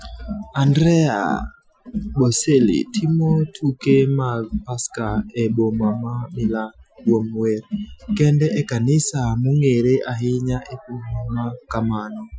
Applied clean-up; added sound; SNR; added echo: classical method Wiener filter.